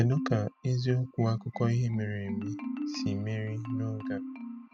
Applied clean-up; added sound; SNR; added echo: none; Marimba, xylophone; 7 dB; none.